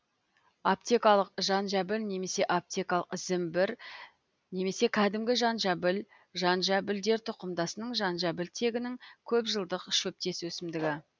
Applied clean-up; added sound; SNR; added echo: none; none; none; none.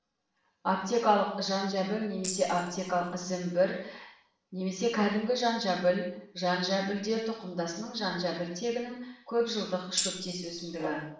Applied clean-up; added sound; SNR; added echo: neural separator model SepFormer DNS4.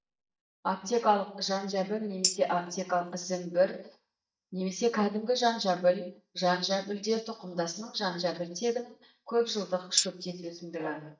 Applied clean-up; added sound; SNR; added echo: neural mask model DeepFilterNet 3.